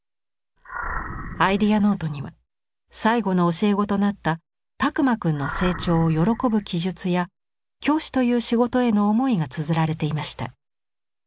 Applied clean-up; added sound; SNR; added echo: none; Animal; 10 dB; none.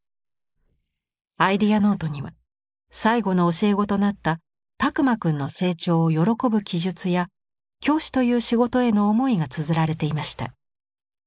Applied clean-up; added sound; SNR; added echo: neural mask model Resemble Enhance denoiser.